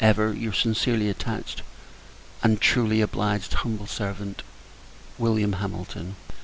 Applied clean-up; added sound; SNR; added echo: none; none; none; none.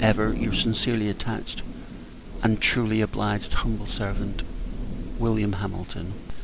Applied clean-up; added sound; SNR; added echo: none; Thunder; 6 dB; none.